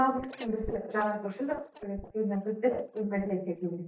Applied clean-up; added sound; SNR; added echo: neural mask model DeepFilterNet 3.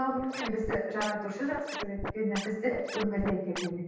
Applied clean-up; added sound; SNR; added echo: none; Scratching (performance technique); 8 dB; reverberation time 0.9 s.